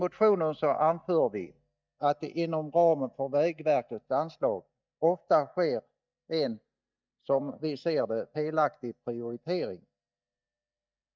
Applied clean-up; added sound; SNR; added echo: neural mask model DeepFilterNet 3.